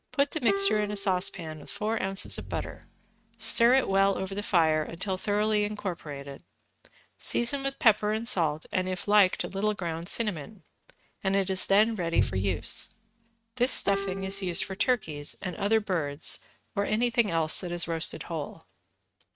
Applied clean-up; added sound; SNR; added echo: neural mask model RNNoise.